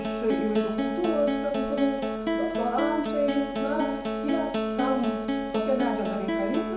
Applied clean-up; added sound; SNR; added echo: none; Acoustic guitar; -1 dB; reverberation time 0.5 s.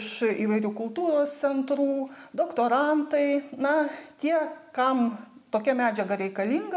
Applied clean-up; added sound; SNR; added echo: none; none; none; none.